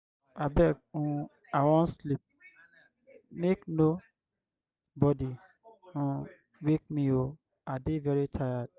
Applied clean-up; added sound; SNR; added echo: none; none; none; none.